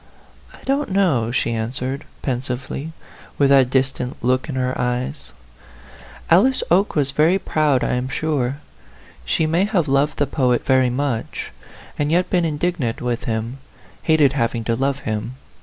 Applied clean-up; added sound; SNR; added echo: none; none; none; none.